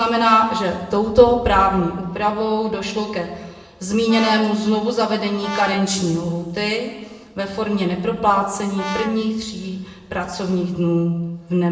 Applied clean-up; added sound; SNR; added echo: none; Brass instrument; 11 dB; reverberation time 1.0 s.